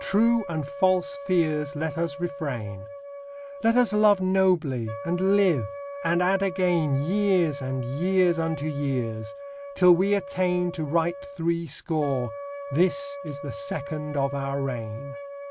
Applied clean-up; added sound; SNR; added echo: none; Wind instrument, woodwind instrument; 12 dB; none.